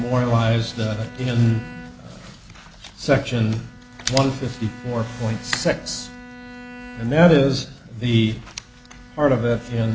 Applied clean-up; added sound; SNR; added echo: none; Bowed string instrument; 19 dB; none.